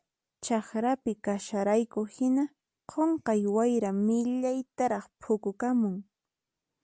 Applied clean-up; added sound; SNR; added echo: none; none; none; none.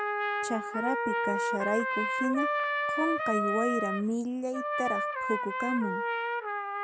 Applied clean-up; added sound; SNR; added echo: none; Trumpet; -2 dB; none.